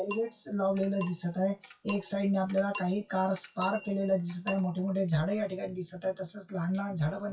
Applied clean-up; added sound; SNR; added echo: classical method WPE with log-MMSE.